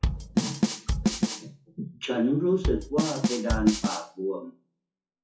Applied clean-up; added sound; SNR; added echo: classical method WPE with log-MMSE.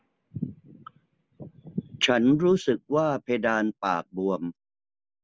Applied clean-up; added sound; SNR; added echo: none; none; none; none.